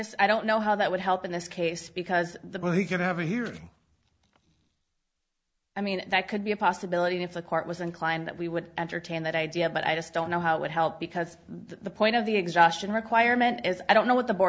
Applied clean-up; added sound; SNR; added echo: none; none; none; none.